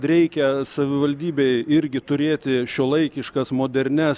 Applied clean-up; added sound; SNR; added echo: none; none; none; none.